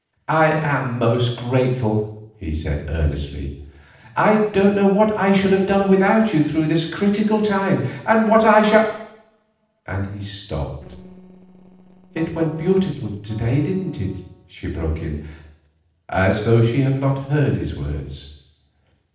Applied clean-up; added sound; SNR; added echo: neural separator model SepFormer DNS4.